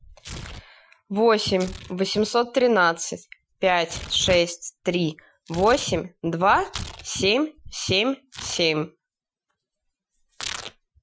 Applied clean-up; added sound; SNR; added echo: classical method Wiener filter.